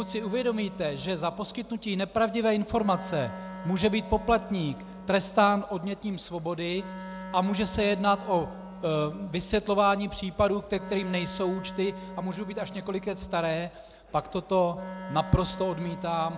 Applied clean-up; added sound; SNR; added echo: none; Wind instrument, woodwind instrument; 13 dB; none.